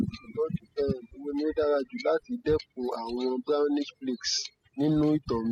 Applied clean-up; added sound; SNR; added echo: classical method spectral subtraction.